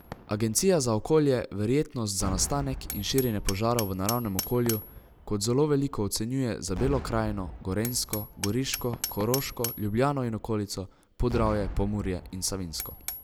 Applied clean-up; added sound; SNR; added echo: none; Cheering / Fireworks + Hammer; 11 dB; none.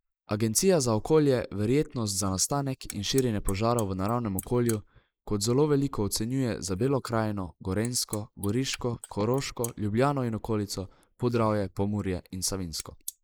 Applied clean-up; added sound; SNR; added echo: neural mask model Resemble Enhance denoiser.